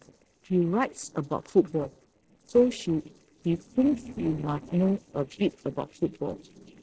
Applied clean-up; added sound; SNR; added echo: neural separator model SepFormer DNS4.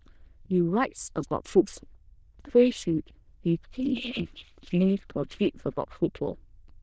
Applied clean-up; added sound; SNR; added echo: neural diffusion model UNIVERSE++.